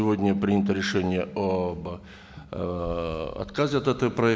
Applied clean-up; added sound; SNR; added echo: none; none; none; none.